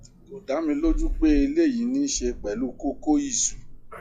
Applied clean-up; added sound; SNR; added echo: classical method log-MMSE.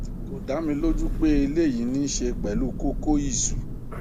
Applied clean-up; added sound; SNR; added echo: none; Thunder; 3 dB; none.